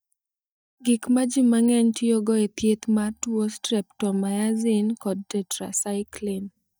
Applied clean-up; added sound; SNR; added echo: neural mask model DeepFilterNet 3.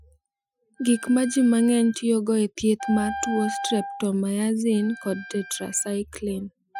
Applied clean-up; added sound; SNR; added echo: classical method Wiener filter.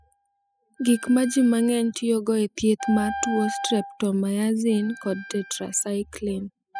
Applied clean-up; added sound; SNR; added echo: classical method spectral subtraction.